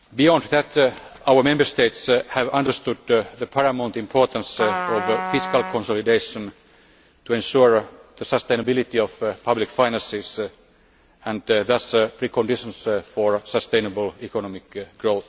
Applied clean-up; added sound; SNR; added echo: none; Trumpet; 6 dB; none.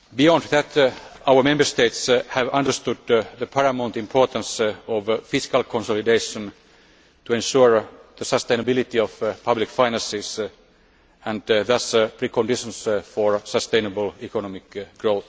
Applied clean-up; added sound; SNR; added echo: none; none; none; none.